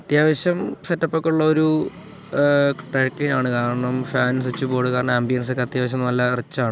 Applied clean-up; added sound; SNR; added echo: none; none; none; none.